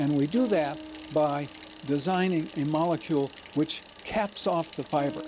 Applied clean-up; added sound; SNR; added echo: none; Acoustic guitar + Bicycle; 13 dB; none.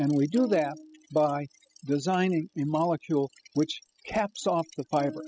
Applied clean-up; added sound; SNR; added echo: classical method spectral subtraction.